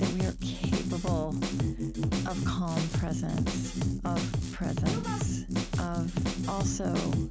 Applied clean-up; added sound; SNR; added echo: none; Drum kit; -5 dB; none.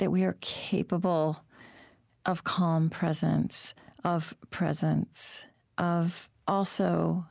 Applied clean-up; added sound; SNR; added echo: none; none; none; none.